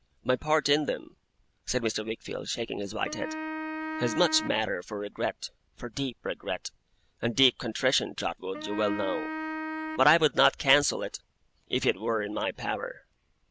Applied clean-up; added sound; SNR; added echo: none; Wind instrument, woodwind instrument; 7 dB; none.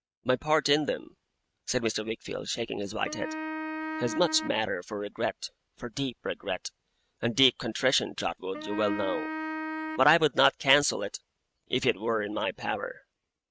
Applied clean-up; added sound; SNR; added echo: neural mask model RNNoise.